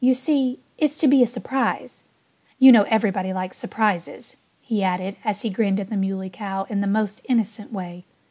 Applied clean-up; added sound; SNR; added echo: none; none; none; none.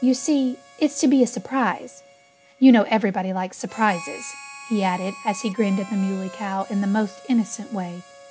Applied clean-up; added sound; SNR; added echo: none; Harmonica; 20 dB; none.